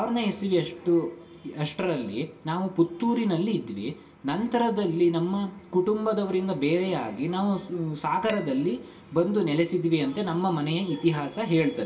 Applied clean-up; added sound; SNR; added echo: none; Dishes, pots, and pans; 16 dB; reverberation time 0.2 s.